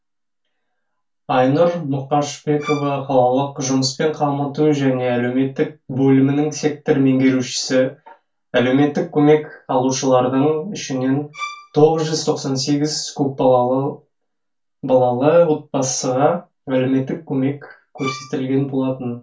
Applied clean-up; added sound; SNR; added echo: none; Bowed string instrument; 15 dB; reverberation time 0.2 s.